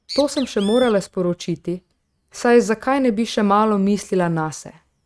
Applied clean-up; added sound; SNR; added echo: neural mask model RNNoise.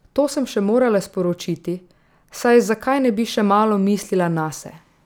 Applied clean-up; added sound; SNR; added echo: none; none; none; none.